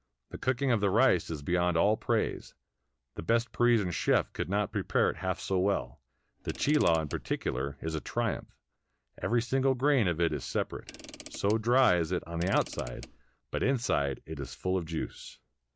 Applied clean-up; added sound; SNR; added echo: none; Mechanisms / Car; 18 dB; none.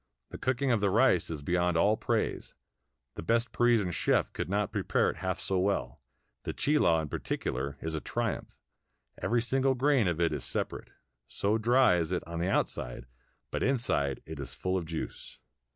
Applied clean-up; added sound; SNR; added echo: none; none; none; none.